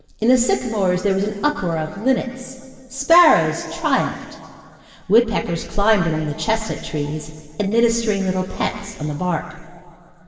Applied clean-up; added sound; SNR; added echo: none; none; none; reverberation time 2.8 s.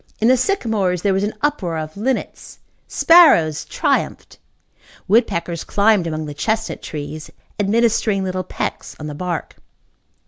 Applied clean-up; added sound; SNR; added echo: none; none; none; none.